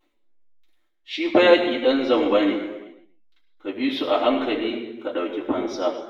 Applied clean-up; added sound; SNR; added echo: none; none; none; reverberation time 1.0 s.